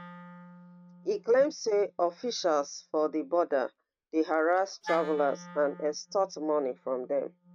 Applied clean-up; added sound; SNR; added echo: neural mask model RNNoise.